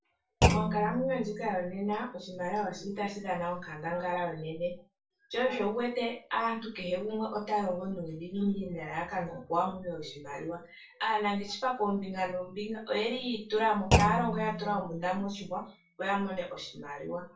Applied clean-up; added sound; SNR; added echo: none; Thump, thud; 0 dB; reverberation time 0.3 s.